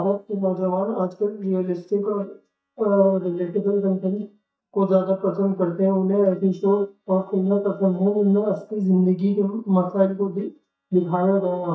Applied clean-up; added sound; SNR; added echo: neural mask model DeepFilterNet 3.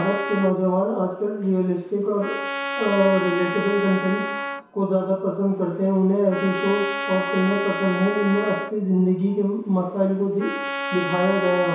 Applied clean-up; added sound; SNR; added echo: none; Trumpet; 8 dB; reverberation time 0.7 s.